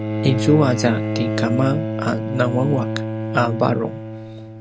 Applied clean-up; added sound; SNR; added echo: none; Bowed string instrument; 3 dB; none.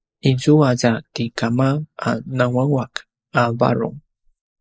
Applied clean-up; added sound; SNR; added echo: neural mask model Resemble Enhance denoiser.